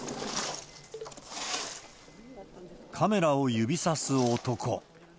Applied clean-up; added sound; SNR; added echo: none; none; none; none.